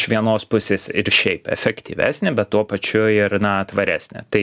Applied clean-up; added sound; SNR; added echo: none; none; none; none.